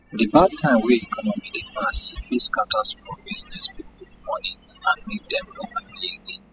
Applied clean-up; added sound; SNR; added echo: classical method spectral subtraction.